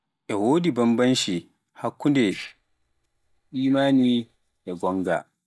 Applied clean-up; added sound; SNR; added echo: neural mask model DeepFilterNet 3.